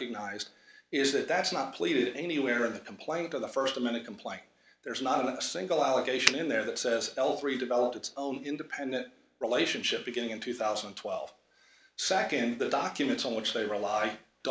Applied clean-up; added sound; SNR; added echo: none; Finger snapping; -3 dB; none.